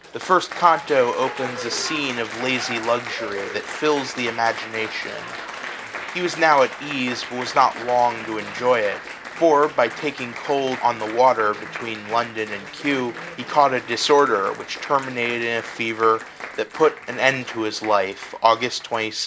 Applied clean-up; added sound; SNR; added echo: none; Applause; 12 dB; none.